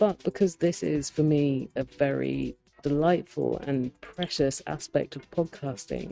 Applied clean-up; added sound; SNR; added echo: neural mask model RNNoise.